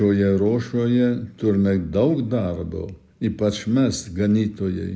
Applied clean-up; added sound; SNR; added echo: none; none; none; none.